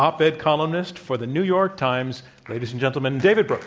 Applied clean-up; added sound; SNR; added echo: none; none; none; none.